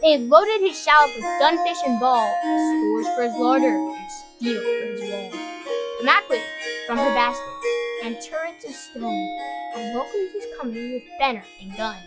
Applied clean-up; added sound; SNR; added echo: classical method log-MMSE.